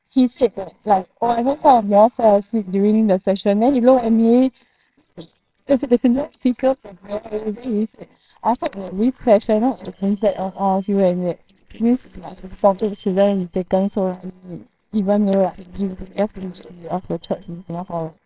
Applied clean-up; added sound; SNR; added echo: neural separator model SepFormer WHAMR!.